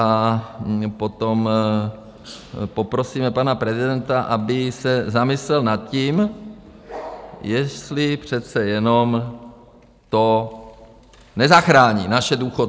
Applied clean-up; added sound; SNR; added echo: none; none; none; none.